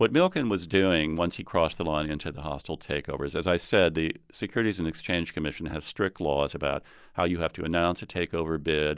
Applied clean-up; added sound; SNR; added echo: none; none; none; none.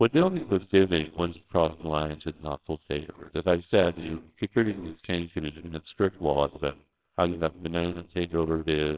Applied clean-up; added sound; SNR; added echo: neural separator model SepFormer WHAMR!.